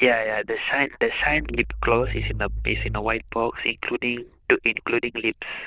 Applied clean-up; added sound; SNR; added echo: neural diffusion model UNIVERSE++.